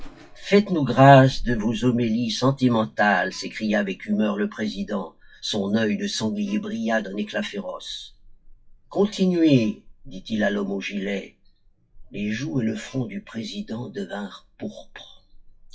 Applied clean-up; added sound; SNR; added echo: classical method WPE with log-MMSE.